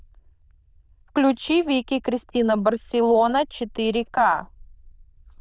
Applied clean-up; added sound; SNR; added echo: neural diffusion model UNIVERSE++.